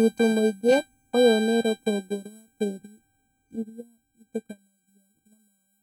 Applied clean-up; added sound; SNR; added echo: neural mask model RNNoise.